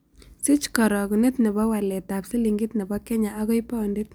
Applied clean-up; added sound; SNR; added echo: none; none; none; none.